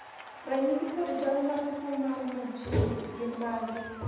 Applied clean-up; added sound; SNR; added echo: none; Applause / Cheering; 16 dB; reverberation time 1.0 s.